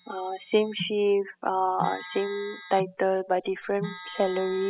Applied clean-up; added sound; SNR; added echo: classical method spectral subtraction.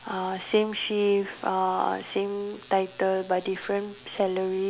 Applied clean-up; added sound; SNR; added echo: none; none; none; none.